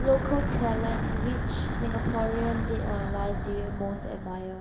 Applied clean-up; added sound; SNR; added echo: none; Wind / Breathing; -1 dB; reverberation time 2.9 s.